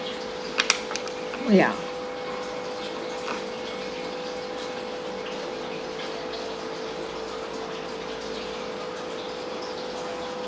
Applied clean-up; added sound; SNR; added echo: none; none; none; none.